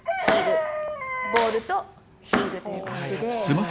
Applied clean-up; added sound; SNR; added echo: none; Chicken, rooster; 3 dB; none.